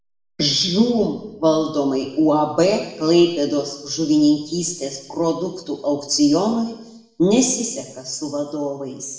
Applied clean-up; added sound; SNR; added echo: none; none; none; reverberation time 0.9 s.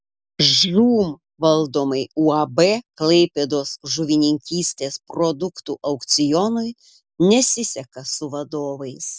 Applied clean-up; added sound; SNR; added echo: none; none; none; none.